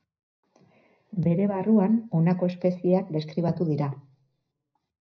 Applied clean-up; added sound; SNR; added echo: none; none; none; reverberation time 0.5 s.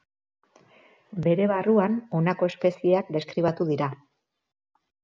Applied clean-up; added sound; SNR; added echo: none; none; none; none.